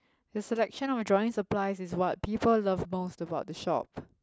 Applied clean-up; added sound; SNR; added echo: none; none; none; none.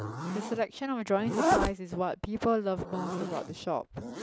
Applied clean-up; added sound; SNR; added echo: none; Zipper (clothing); 2 dB; none.